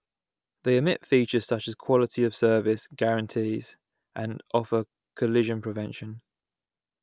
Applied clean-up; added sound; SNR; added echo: none; none; none; none.